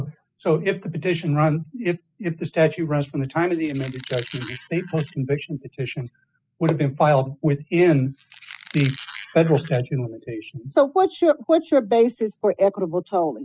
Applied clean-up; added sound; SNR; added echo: classical method spectral subtraction.